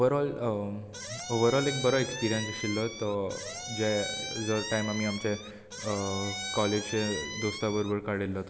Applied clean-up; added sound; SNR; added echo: none; Squeak; 7 dB; none.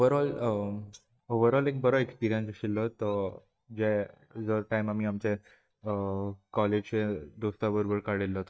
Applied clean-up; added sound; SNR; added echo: neural mask model DeepFilterNet 3.